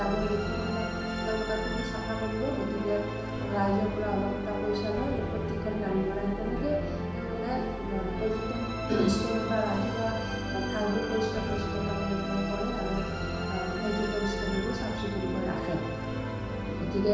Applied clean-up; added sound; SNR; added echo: none; Musical instrument; 1 dB; reverberation time 1.1 s.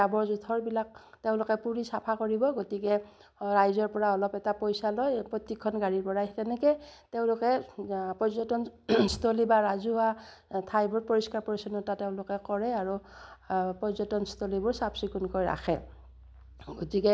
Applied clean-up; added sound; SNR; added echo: none; none; none; none.